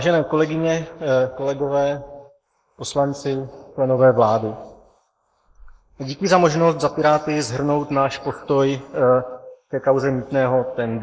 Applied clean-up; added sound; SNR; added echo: neural mask model Resemble Enhance denoiser.